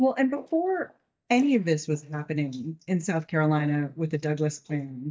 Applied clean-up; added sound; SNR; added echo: neural mask model DeepFilterNet 3.